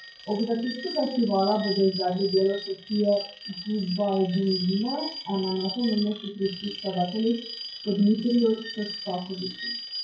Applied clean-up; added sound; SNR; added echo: classical method WPE with log-MMSE.